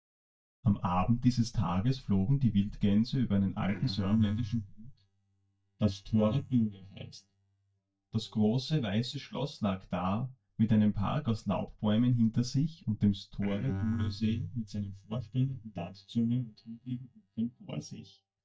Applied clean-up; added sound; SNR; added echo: neural mask model DeepFilterNet 3.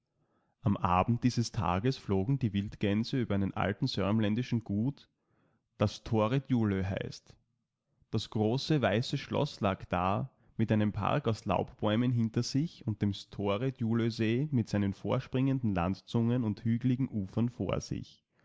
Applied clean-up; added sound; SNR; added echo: none; none; none; none.